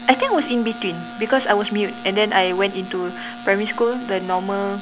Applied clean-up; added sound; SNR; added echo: none; Wind instrument, woodwind instrument; 14 dB; none.